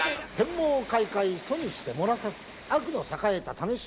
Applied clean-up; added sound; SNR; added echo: none; Train; 15 dB; none.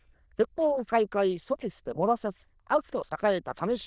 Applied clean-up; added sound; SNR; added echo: neural diffusion model UNIVERSE++.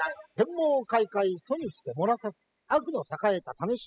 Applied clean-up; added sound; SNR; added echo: classical method spectral subtraction.